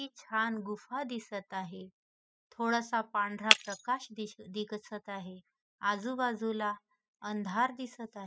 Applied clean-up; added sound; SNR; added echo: classical method spectral subtraction.